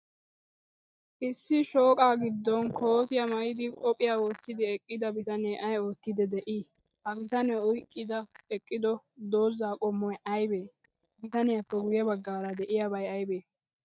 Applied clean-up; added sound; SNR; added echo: neural mask model DeepFilterNet 3.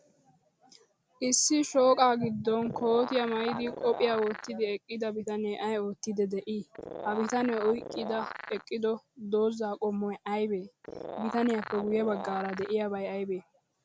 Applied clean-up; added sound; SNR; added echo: none; Animal; 10 dB; none.